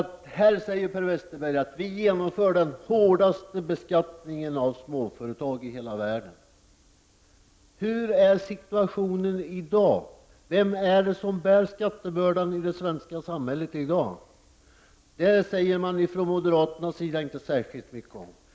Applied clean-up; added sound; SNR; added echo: none; none; none; none.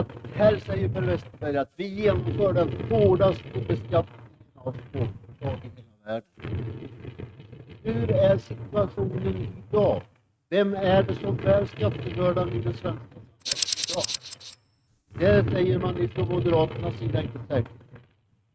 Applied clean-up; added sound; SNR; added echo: neural mask model RNNoise.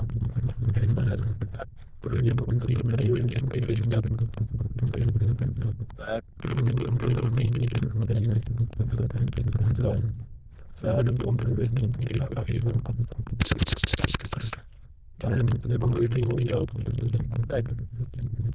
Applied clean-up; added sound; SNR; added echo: neural diffusion model UNIVERSE++.